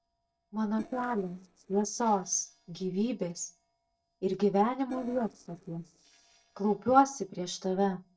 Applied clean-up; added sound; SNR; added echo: neural separator model SepFormer DNS4.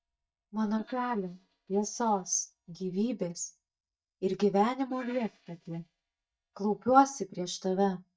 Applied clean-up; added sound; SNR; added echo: neural mask model DeepFilterNet 3.